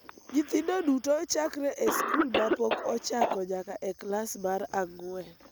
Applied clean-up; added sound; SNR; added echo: none; Cough; 4 dB; none.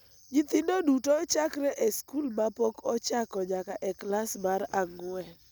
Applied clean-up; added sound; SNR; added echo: none; none; none; none.